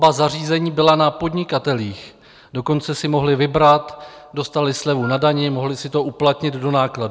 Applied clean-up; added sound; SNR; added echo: none; Wind instrument, woodwind instrument; 16 dB; none.